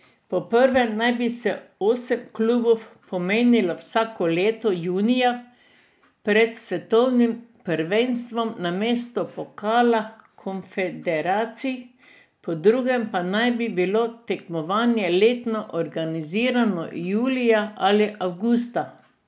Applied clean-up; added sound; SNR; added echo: none; none; none; none.